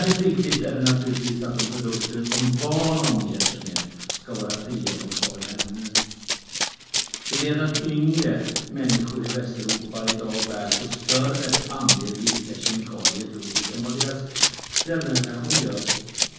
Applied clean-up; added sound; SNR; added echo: none; Run; 1 dB; reverberation time 1.1 s.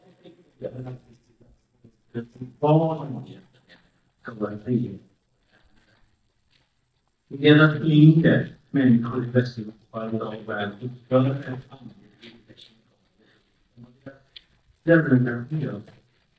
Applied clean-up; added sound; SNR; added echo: neural mask model DeepFilterNet 3.